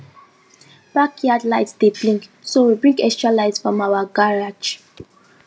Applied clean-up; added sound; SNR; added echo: none; none; none; none.